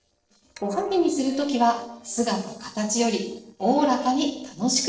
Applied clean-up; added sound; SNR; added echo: neural separator model SepFormer DNS4.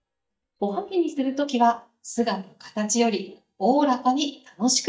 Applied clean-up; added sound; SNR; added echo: neural mask model DeepFilterNet 3.